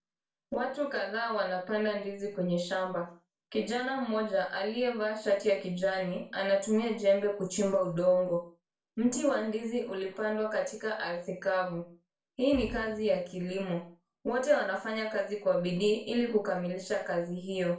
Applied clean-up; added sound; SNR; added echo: none; Fireworks; 19 dB; reverberation time 0.4 s.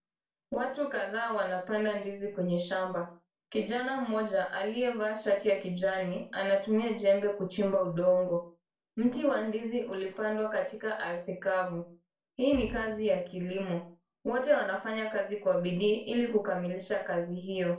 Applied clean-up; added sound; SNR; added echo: neural separator model SepFormer DNS4.